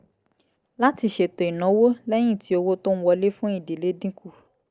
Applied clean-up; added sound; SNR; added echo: none; none; none; none.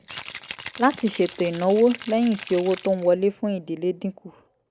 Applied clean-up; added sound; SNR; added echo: none; Rattle (instrument); 18 dB; none.